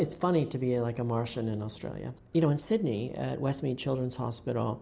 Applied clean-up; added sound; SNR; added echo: none; none; none; none.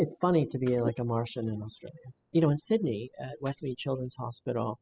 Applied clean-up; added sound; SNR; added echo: classical method spectral subtraction.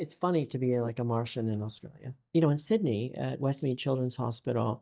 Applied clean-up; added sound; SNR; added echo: neural mask model DeepFilterNet 3.